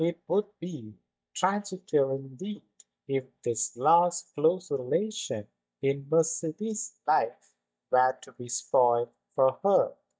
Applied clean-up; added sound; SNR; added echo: neural mask model DeepFilterNet 3.